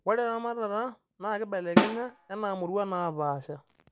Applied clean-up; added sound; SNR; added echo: none; Snare drum; -1 dB; none.